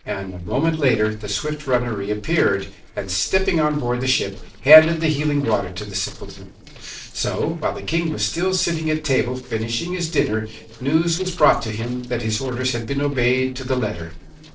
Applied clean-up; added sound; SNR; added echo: neural separator model SepFormer DNS4.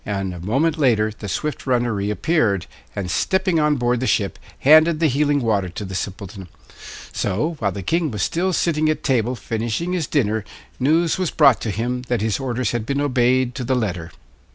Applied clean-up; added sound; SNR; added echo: none; none; none; none.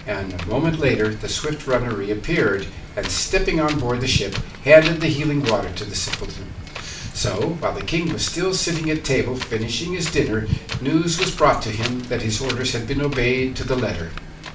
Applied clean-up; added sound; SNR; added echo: none; Wind; 11 dB; reverberation time 0.4 s.